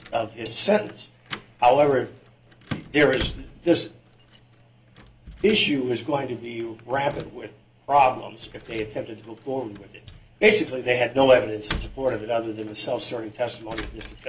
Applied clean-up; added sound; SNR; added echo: none; Keys jangling; 16 dB; reverberation time 0.2 s.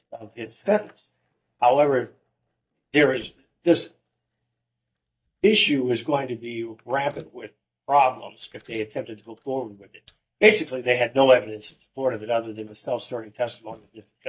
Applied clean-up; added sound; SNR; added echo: neural mask model DeepFilterNet 3.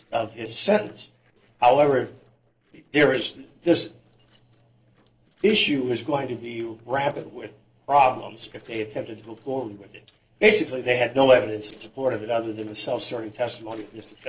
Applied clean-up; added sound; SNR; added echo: neural separator model SepFormer DNS4.